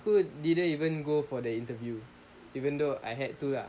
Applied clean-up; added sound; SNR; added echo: none; none; none; none.